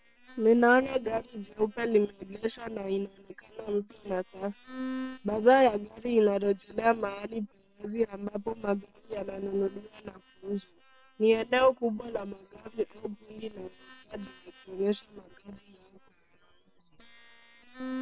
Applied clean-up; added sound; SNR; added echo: neural separator model SepFormer WHAM!.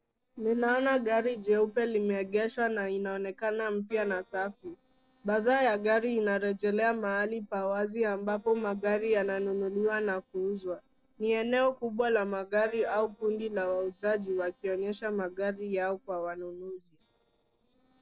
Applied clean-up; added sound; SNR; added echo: neural separator model SepFormer DNS4.